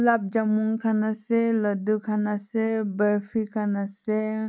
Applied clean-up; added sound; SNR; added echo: none; none; none; none.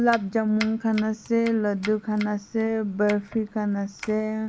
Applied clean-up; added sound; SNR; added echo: none; Domestic sounds, home sounds; 17 dB; none.